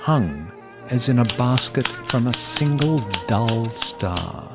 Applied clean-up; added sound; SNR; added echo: none; Scissors; 11 dB; none.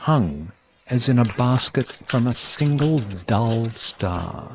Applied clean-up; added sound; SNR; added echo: neural mask model Resemble Enhance denoiser.